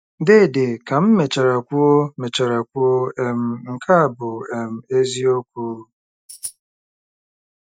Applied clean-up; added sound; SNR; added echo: neural mask model DeepFilterNet 3.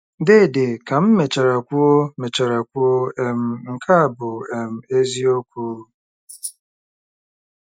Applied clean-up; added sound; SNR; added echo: neural mask model Resemble Enhance denoiser.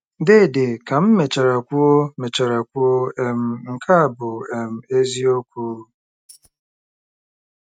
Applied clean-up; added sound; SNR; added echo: neural mask model RNNoise.